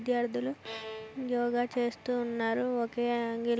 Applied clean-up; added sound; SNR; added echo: none; Bowed string instrument; 17 dB; none.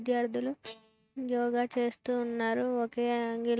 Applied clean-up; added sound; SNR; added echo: neural mask model RNNoise.